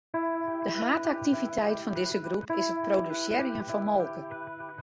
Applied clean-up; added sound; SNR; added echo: none; Electric guitar; 3 dB; none.